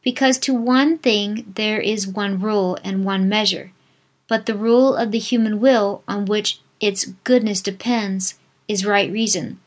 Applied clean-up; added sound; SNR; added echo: none; none; none; none.